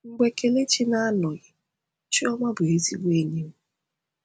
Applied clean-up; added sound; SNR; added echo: none; none; none; none.